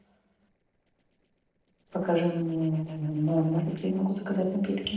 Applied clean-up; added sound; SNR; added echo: neural separator model SepFormer DNS4.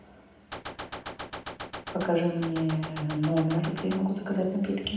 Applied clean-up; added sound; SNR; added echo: none; Gunshot, gunfire; 10 dB; reverberation time 0.8 s.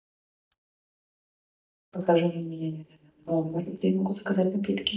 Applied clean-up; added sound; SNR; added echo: neural mask model DeepFilterNet 3.